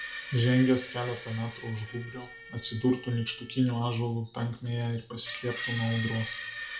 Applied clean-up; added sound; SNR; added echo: none; Screech; 10 dB; reverberation time 0.4 s.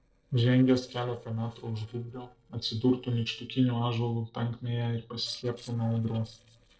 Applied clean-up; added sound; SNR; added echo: neural separator model SepFormer DNS4.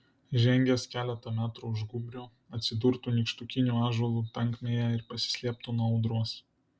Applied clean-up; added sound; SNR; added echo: none; none; none; none.